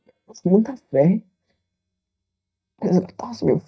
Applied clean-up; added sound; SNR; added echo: neural mask model DeepFilterNet 3.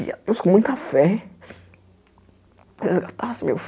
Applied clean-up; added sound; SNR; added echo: none; none; none; none.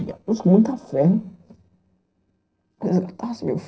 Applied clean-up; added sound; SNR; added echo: neural separator model SepFormer DNS4.